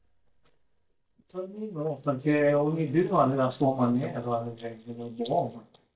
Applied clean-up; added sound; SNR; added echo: neural mask model DeepFilterNet 3.